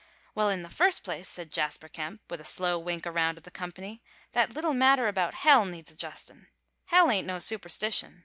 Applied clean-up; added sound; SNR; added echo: none; none; none; none.